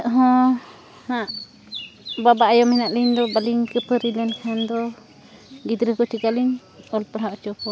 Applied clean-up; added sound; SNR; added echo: none; none; none; none.